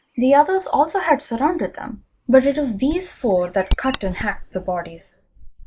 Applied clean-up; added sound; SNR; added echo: neural mask model Resemble Enhance denoiser.